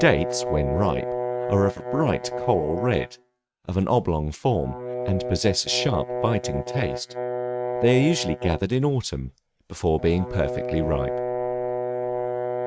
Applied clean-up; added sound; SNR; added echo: neural mask model RNNoise.